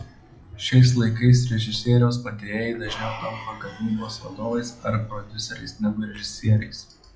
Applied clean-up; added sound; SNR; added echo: classical method log-MMSE.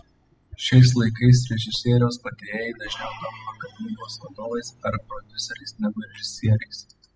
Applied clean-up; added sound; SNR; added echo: classical method spectral subtraction.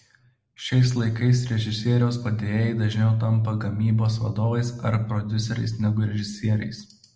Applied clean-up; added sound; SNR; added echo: none; none; none; none.